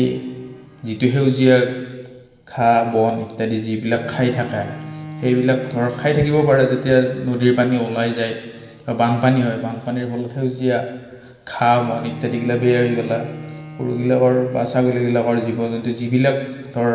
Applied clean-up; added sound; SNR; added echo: none; Bowed string instrument; 18 dB; reverberation time 1.4 s.